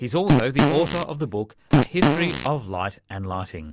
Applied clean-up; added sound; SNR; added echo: none; Fart; -4 dB; none.